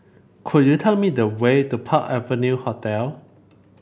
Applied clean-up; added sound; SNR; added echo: none; none; none; none.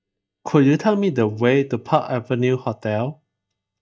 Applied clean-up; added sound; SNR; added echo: neural mask model DeepFilterNet 3.